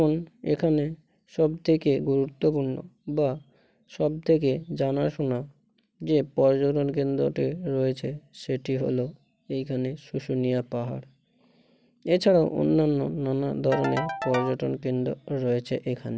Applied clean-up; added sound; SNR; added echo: none; Ringtone / Keyboard (musical); 8 dB; none.